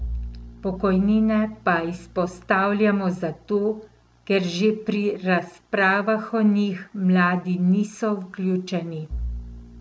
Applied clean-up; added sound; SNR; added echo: none; Bowed string instrument; 16 dB; none.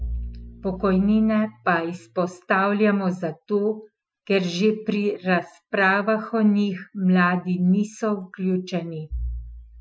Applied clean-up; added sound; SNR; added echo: classical method Wiener filter.